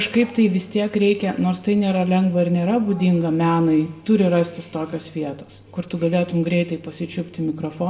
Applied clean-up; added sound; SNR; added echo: none; none; none; reverberation time 0.7 s.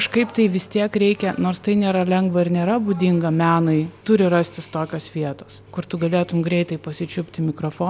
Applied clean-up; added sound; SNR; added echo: none; none; none; none.